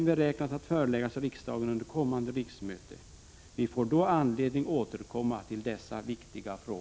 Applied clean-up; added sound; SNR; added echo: none; none; none; none.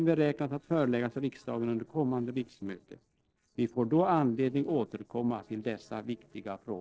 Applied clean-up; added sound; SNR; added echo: neural separator model SepFormer DNS4.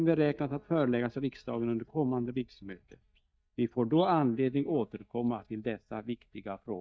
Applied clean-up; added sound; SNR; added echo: neural mask model DeepFilterNet 3.